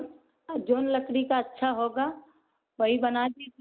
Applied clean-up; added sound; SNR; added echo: none; none; none; none.